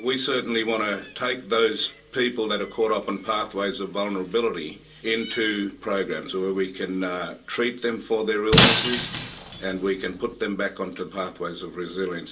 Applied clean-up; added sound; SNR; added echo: none; Shatter; -3 dB; reverberation time 0.2 s.